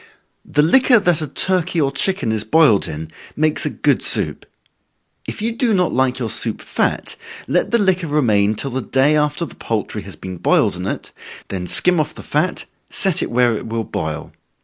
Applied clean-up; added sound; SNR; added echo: none; none; none; none.